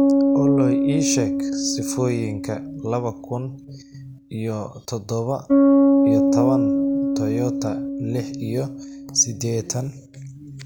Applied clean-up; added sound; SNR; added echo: none; Bass guitar; -5 dB; none.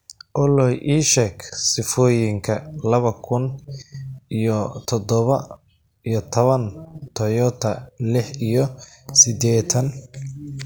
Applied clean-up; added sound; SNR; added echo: none; none; none; none.